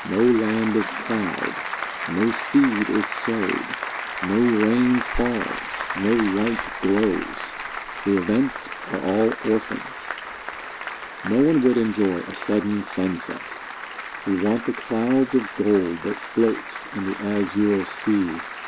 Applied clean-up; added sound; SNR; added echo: none; Applause; 8 dB; none.